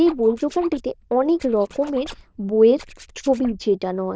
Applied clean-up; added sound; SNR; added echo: neural diffusion model UNIVERSE++.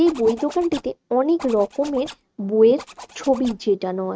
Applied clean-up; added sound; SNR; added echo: neural mask model RNNoise.